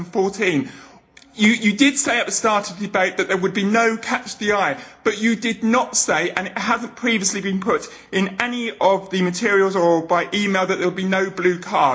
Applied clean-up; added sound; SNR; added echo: none; none; none; reverberation time 0.4 s.